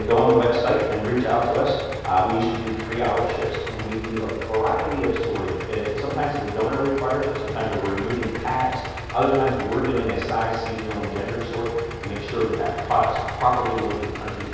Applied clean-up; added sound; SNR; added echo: none; Idling; 9 dB; reverberation time 1.2 s.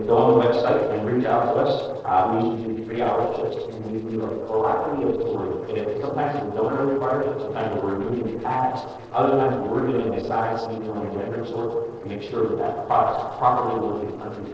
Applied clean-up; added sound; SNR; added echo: neural separator model SepFormer DNS4.